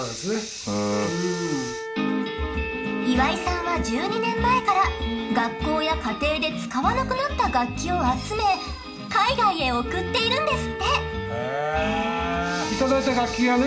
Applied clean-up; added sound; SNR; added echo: none; Wind instrument, woodwind instrument; 10 dB; reverberation time 0.4 s.